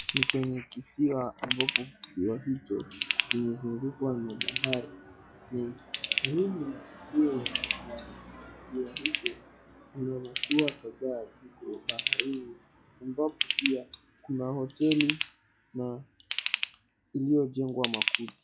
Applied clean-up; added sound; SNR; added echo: classical method log-MMSE.